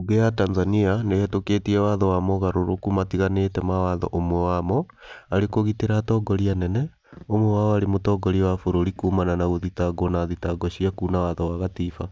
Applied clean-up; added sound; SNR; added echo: none; none; none; none.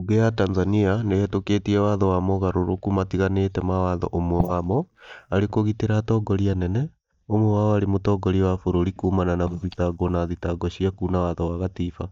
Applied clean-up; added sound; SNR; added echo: neural mask model DeepFilterNet 3.